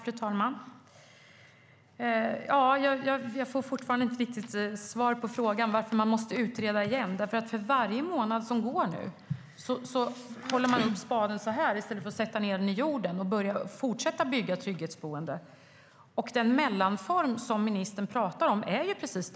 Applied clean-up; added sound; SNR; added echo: none; none; none; none.